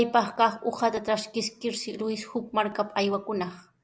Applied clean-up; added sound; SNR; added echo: none; none; none; none.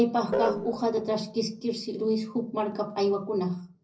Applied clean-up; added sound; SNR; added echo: neural separator model SepFormer DNS4.